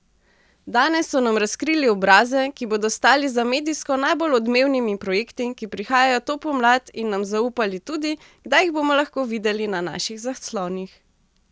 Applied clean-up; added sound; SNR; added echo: none; none; none; none.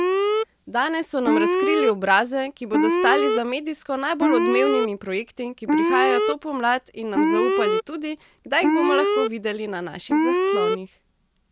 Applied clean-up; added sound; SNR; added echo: none; Alarm; -2 dB; none.